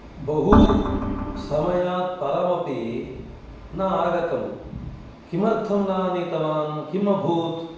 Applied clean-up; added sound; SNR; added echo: none; Organ; -4 dB; reverberation time 0.9 s.